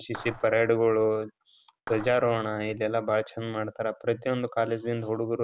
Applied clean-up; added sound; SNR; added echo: none; Clapping; 18 dB; none.